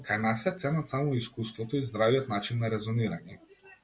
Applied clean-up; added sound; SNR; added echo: none; none; none; none.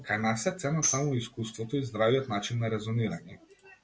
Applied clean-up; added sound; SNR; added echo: none; Tambourine; 6 dB; none.